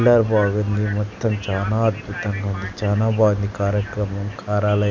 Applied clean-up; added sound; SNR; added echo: none; none; none; none.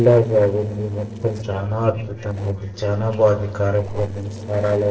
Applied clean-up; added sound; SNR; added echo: neural separator model SepFormer DNS4.